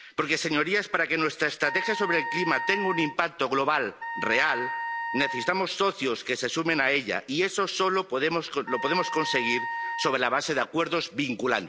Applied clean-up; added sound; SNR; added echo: none; Wind instrument, woodwind instrument; 7 dB; none.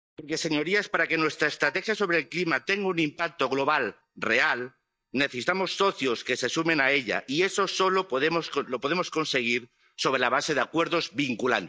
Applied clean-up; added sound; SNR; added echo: neural mask model DeepFilterNet 3.